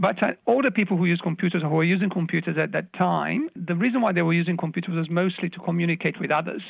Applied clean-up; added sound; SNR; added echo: none; none; none; none.